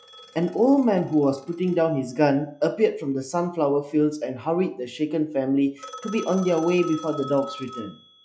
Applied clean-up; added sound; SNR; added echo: classical method log-MMSE.